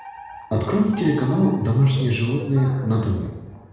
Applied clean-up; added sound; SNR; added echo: none; Alarm; 19 dB; reverberation time 1.0 s.